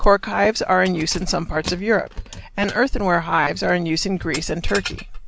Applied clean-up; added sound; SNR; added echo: none; Keys jangling; 15 dB; none.